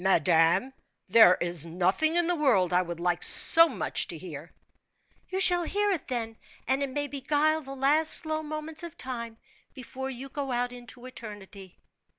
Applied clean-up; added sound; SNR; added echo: none; none; none; none.